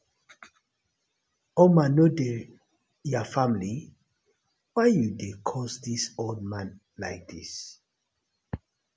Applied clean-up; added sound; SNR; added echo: none; none; none; none.